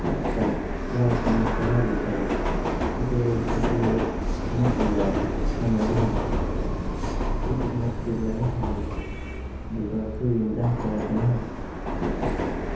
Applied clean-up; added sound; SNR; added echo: none; Subway, metro, underground; -1 dB; reverberation time 1.0 s.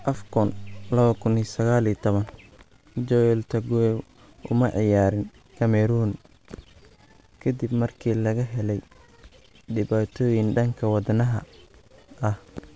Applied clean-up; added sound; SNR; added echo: none; none; none; none.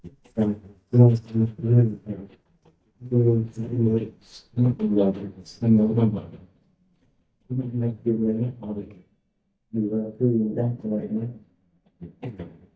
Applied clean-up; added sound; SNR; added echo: neural mask model DeepFilterNet 3.